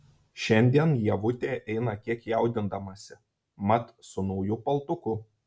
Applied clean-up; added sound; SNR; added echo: none; none; none; none.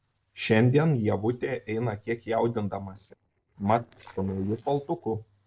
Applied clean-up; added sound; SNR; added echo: neural separator model SepFormer DNS4.